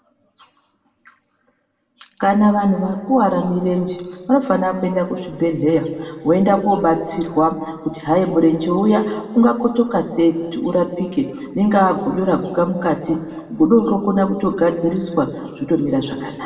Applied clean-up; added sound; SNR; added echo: none; none; none; reverberation time 1.7 s.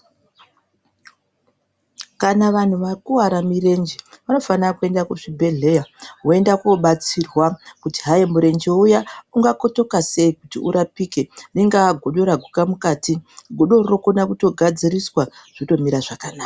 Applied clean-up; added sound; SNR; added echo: none; none; none; none.